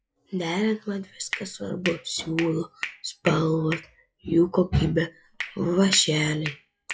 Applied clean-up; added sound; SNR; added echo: classical method log-MMSE.